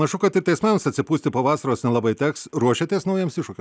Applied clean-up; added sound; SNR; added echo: none; none; none; none.